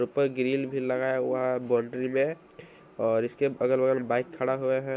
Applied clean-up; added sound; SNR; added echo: none; none; none; none.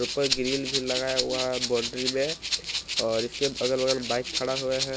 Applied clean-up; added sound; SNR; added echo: none; Rattle (instrument); 3 dB; none.